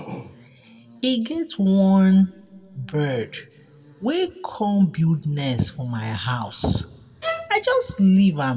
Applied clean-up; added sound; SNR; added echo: none; Bowed string instrument; 10 dB; reverberation time 1.7 s.